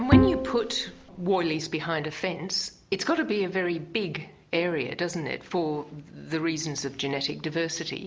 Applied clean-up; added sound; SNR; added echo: none; Bowed string instrument; -5 dB; none.